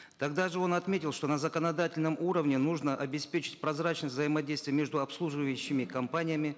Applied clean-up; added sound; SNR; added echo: none; none; none; none.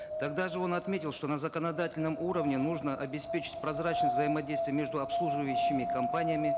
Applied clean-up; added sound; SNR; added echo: none; Wind; 1 dB; none.